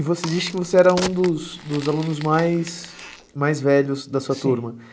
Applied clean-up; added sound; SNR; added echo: none; Crack; 14 dB; none.